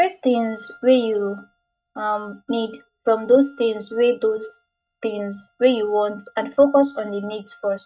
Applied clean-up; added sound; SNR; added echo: neural mask model RNNoise.